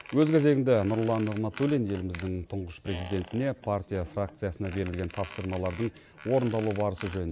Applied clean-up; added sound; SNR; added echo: none; Squeak; 17 dB; none.